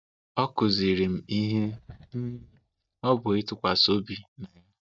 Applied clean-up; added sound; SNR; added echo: neural mask model DeepFilterNet 3.